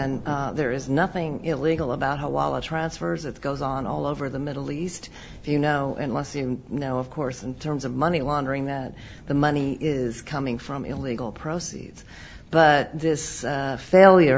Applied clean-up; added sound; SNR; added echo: none; Thunder; 19 dB; none.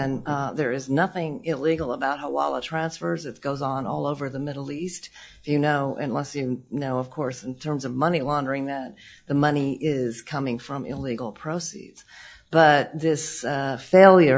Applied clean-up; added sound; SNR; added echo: classical method log-MMSE.